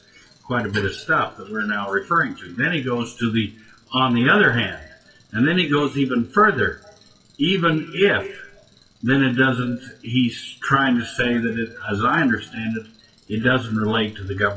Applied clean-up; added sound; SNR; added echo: classical method WPE with log-MMSE.